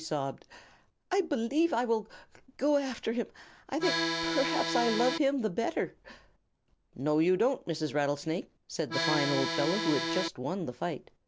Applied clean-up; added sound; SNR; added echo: none; Accordion; 0 dB; none.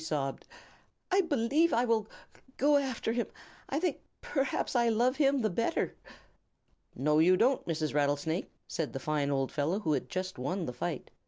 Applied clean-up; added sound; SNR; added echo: none; none; none; none.